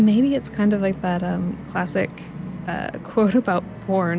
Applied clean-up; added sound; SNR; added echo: none; Musical instrument; 13 dB; none.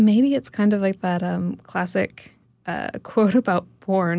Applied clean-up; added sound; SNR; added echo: none; none; none; none.